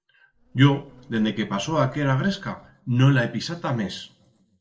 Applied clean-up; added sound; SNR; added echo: neural separator model SepFormer DNS4.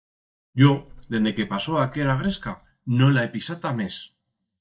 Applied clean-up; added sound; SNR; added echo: neural mask model DeepFilterNet 3.